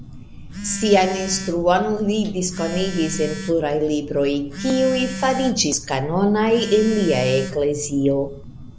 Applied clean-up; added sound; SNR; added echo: none; Telephone; 11 dB; none.